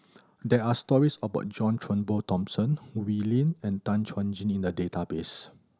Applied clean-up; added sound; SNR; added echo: none; none; none; none.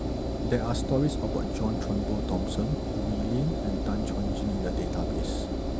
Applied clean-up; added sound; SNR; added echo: none; Engine; -2 dB; none.